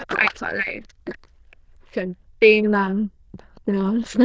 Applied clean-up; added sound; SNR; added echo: neural diffusion model UNIVERSE++.